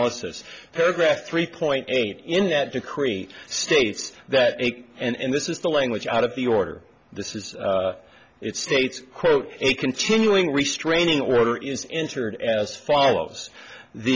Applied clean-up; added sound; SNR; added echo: none; none; none; none.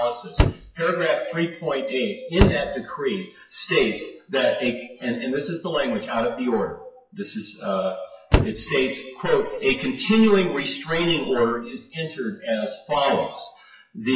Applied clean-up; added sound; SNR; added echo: classical method WPE with log-MMSE.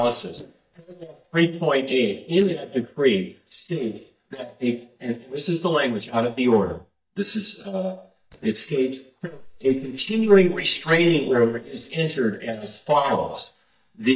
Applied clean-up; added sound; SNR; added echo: neural mask model DeepFilterNet 3.